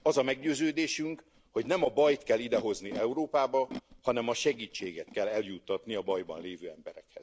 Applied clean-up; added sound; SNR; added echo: none; Animal; 19 dB; none.